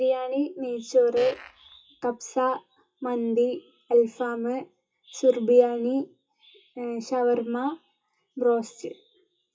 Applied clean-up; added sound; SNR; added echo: classical method WPE with log-MMSE.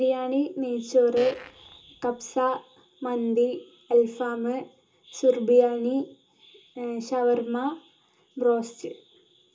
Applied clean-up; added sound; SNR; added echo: none; Fart; 16 dB; reverberation time 0.2 s.